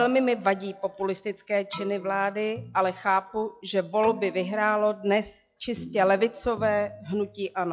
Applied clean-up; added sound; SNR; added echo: classical method log-MMSE.